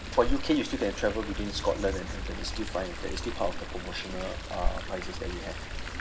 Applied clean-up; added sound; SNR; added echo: none; Wind / Bird / Insect + Chatter / Stream; 1 dB; none.